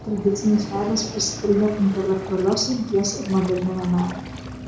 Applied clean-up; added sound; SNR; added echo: none; Waves, surf; 12 dB; reverberation time 0.6 s.